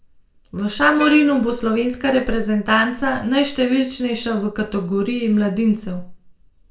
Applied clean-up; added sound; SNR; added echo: neural separator model SepFormer DNS4.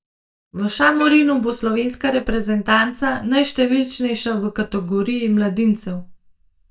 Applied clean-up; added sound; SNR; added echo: neural mask model DeepFilterNet 3.